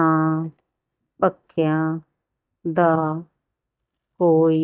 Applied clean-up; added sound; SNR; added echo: neural mask model DeepFilterNet 3.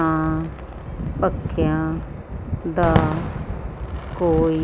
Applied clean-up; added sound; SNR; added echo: none; Fireworks; 7 dB; none.